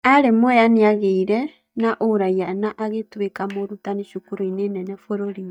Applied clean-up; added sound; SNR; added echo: neural mask model DeepFilterNet 3.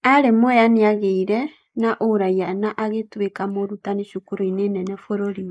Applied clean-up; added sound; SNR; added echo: neural mask model Resemble Enhance denoiser.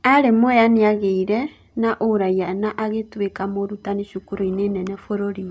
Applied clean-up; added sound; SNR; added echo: none; none; none; none.